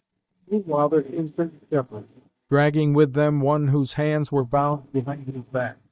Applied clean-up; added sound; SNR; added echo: neural mask model DeepFilterNet 3.